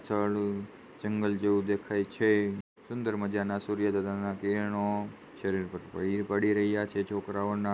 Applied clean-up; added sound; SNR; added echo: none; none; none; none.